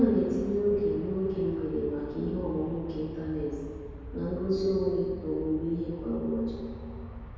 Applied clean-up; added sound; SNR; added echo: none; Aircraft; 12 dB; reverberation time 2.2 s.